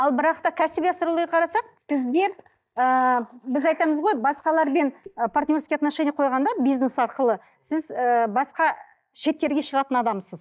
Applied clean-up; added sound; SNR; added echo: neural mask model DeepFilterNet 3.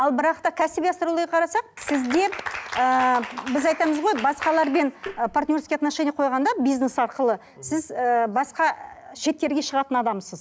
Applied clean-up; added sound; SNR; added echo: none; Tap; 17 dB; none.